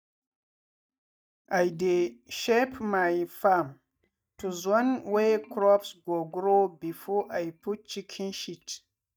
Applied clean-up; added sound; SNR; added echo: neural mask model DeepFilterNet 3.